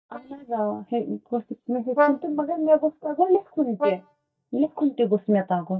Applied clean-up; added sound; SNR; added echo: neural mask model DeepFilterNet 3.